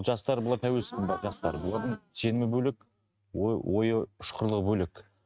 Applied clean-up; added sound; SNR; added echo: neural mask model RNNoise.